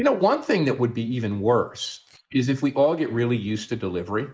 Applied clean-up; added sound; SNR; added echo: neural mask model Resemble Enhance denoiser.